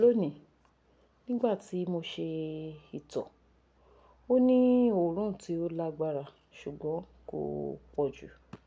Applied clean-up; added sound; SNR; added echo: none; none; none; none.